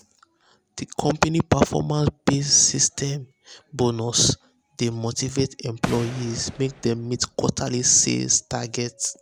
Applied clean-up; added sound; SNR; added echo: none; Gunshot, gunfire; 17 dB; none.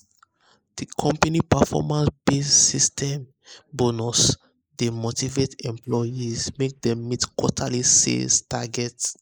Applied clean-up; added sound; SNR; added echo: neural mask model Resemble Enhance denoiser.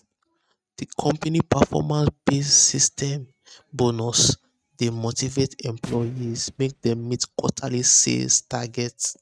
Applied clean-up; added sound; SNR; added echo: neural mask model RNNoise.